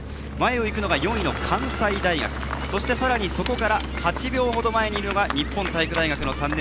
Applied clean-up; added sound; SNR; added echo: none; Engine; 14 dB; none.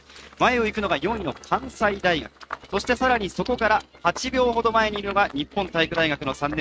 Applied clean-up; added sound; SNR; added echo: neural mask model RNNoise.